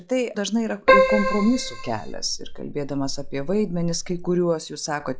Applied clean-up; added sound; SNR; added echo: classical method log-MMSE.